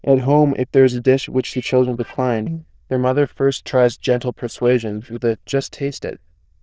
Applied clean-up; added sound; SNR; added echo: neural diffusion model UNIVERSE++.